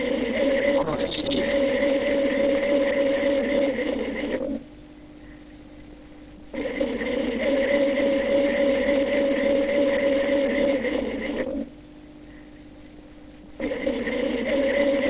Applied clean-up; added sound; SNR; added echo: neural separator model SepFormer DNS4.